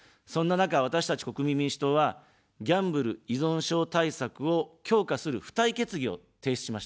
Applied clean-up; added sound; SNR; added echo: none; none; none; none.